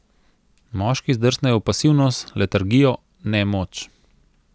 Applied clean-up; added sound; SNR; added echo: none; none; none; none.